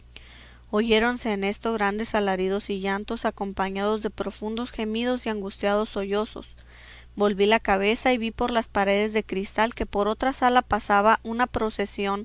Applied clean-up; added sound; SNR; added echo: none; none; none; none.